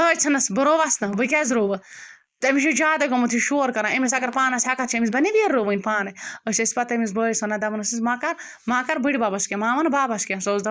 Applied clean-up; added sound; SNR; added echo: neural mask model Resemble Enhance denoiser.